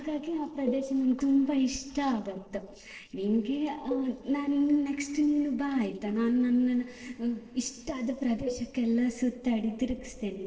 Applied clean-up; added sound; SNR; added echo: neural separator model SepFormer DNS4.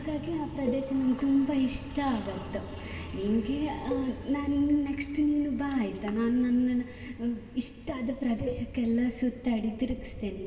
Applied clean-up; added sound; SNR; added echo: none; Cowbell; 14 dB; reverberation time 1.9 s.